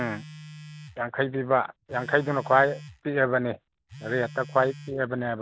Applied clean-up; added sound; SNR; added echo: none; Telephone; 18 dB; none.